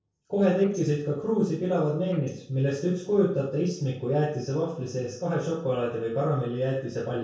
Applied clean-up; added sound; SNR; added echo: neural separator model SepFormer DNS4.